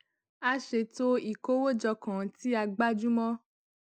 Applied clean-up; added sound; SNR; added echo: none; none; none; none.